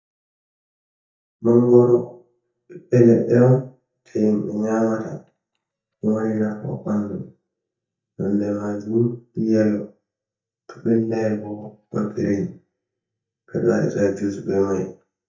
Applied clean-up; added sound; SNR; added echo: neural mask model DeepFilterNet 3.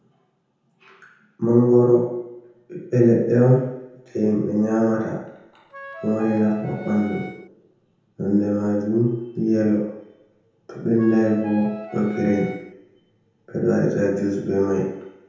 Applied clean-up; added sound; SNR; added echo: none; Wind instrument, woodwind instrument; 15 dB; reverberation time 0.9 s.